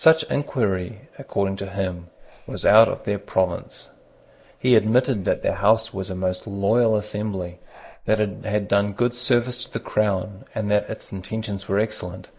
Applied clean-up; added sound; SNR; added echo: neural mask model Resemble Enhance denoiser.